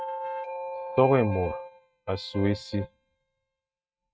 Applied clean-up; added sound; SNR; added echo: neural mask model RNNoise.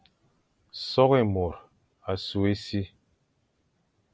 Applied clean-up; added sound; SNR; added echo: none; none; none; none.